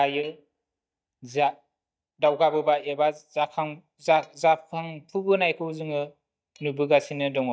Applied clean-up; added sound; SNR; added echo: neural mask model DeepFilterNet 3.